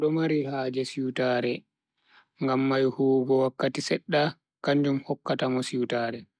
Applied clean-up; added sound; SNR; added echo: none; none; none; none.